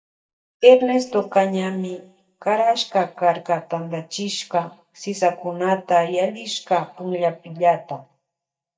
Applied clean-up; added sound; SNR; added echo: neural mask model DeepFilterNet 3.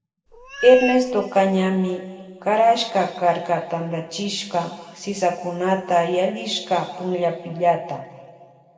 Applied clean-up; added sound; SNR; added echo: none; Meow; 10 dB; reverberation time 1.7 s.